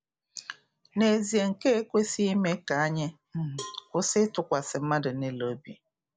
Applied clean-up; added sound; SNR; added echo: none; Cowbell; 19 dB; none.